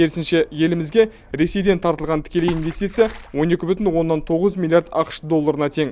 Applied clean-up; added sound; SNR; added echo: none; Water / Splash, splatter; 16 dB; none.